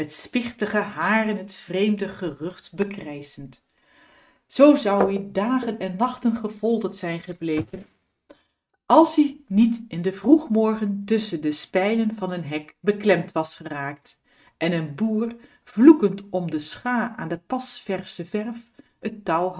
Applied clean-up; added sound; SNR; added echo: neural mask model RNNoise.